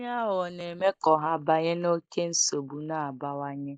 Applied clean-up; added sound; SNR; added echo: neural mask model Resemble Enhance denoiser.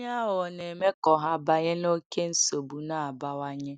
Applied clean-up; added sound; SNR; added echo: none; none; none; none.